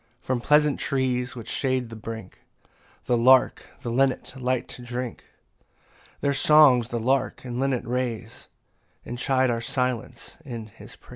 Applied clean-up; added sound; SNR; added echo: none; none; none; none.